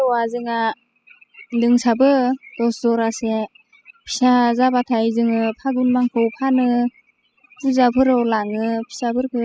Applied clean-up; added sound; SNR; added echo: classical method spectral subtraction.